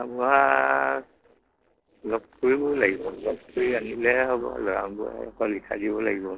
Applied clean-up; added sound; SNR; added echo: neural separator model SepFormer DNS4.